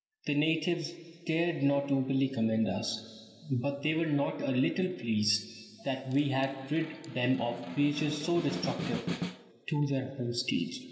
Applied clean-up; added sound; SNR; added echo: none; Snare drum; 9 dB; reverberation time 2.4 s.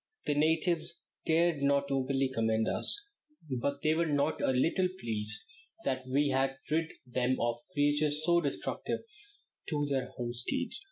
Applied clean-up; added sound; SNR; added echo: none; none; none; none.